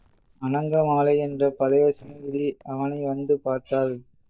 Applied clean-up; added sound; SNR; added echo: neural mask model DeepFilterNet 3.